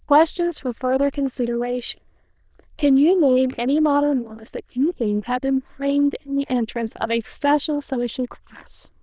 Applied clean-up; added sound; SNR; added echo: neural diffusion model UNIVERSE++.